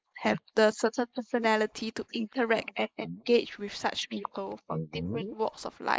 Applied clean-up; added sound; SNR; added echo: neural mask model Resemble Enhance denoiser.